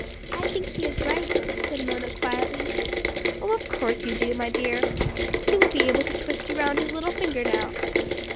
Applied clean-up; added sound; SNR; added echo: none; Rain; -5 dB; none.